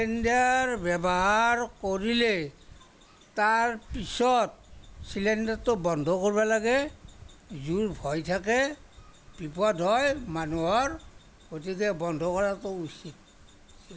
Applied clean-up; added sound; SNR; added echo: none; none; none; none.